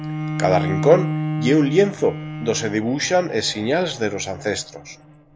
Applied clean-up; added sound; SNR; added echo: none; Bowed string instrument; 7 dB; none.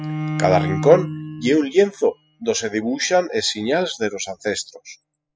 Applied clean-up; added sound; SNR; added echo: classical method spectral subtraction.